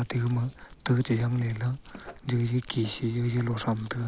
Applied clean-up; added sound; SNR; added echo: none; Writing + Crumpling, crinkling; 20 dB; none.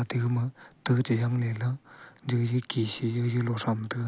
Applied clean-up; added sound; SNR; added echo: none; none; none; none.